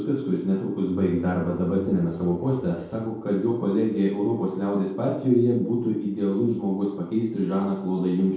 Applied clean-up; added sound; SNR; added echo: neural separator model SepFormer DNS4.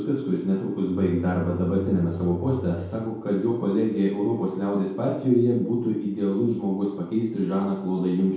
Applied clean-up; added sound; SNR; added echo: none; Bowed string instrument; 10 dB; reverberation time 0.8 s.